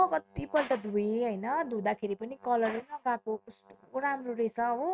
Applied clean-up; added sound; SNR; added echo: neural mask model RNNoise.